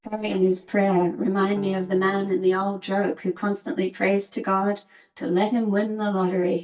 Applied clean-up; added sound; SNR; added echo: neural mask model DeepFilterNet 3.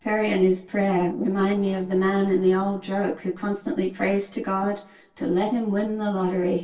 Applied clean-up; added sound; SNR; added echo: neural separator model SepFormer DNS4.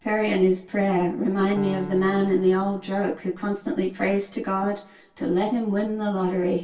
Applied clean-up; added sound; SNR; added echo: none; Piano; 18 dB; reverberation time 0.2 s.